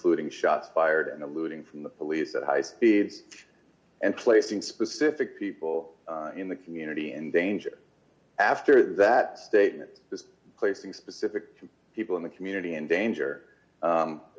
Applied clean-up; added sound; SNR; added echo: none; none; none; none.